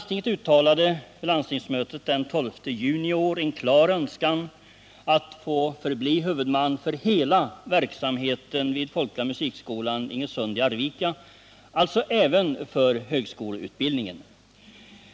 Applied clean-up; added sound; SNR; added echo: none; none; none; none.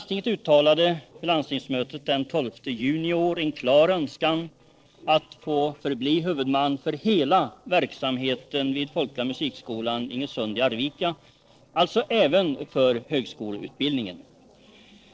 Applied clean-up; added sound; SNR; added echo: neural separator model SepFormer DNS4.